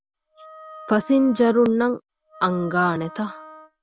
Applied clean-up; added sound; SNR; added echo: none; Wind instrument, woodwind instrument; 20 dB; none.